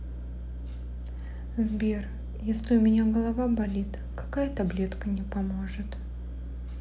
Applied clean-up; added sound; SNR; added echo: none; none; none; none.